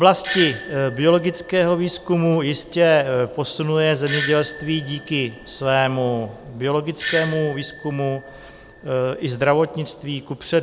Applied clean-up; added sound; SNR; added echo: none; Doorbell; 13 dB; none.